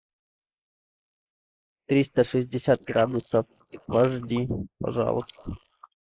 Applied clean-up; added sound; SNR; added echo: neural mask model Resemble Enhance denoiser.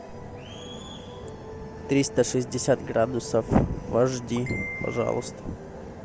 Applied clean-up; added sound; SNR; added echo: none; none; none; none.